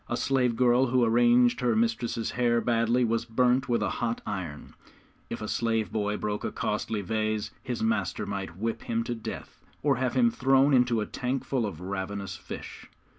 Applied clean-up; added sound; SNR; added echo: none; none; none; none.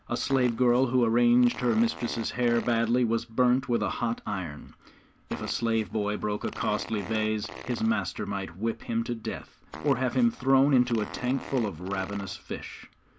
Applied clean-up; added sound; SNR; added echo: none; Fart; 16 dB; none.